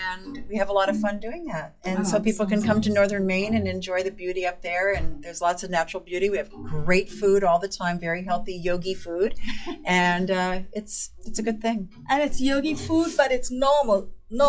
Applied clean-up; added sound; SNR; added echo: classical method log-MMSE.